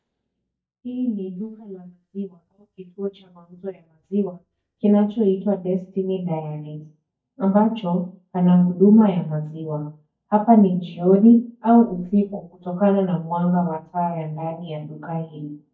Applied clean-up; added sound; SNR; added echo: neural mask model DeepFilterNet 3.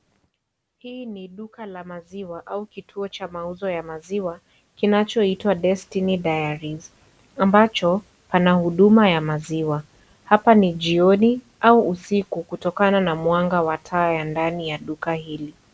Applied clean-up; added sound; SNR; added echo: none; none; none; none.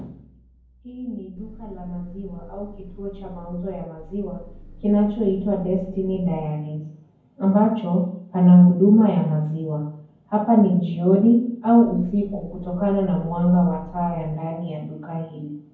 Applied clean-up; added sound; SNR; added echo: none; Engine; 19 dB; reverberation time 0.9 s.